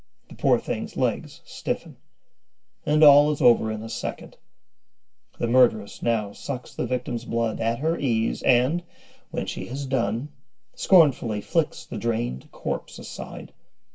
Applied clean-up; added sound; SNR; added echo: none; none; none; reverberation time 0.2 s.